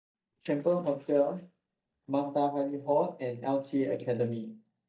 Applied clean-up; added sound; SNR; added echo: neural mask model DeepFilterNet 3.